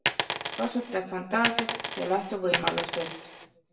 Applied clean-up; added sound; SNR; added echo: none; Coin (dropping); -3 dB; reverberation time 0.7 s.